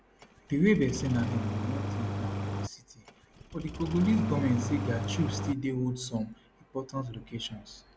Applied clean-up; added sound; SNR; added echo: none; Engine starting; 3 dB; none.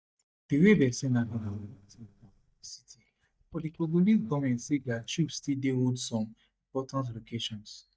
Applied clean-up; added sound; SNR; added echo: neural mask model DeepFilterNet 3.